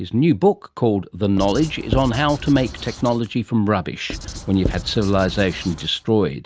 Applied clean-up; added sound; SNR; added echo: none; Writing; 11 dB; none.